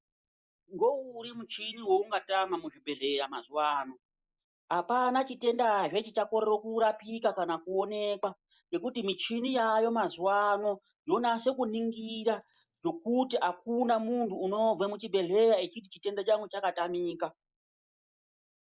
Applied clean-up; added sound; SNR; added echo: neural mask model Resemble Enhance denoiser.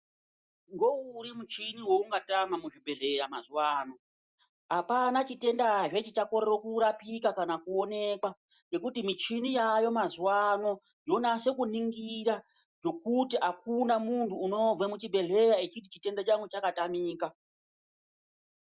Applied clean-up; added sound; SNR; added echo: none; none; none; none.